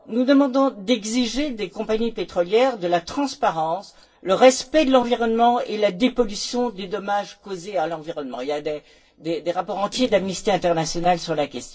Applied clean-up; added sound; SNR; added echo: neural separator model SepFormer DNS4.